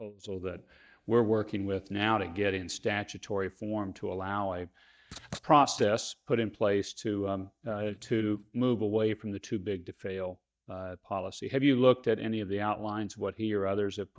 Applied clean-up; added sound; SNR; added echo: neural mask model DeepFilterNet 3.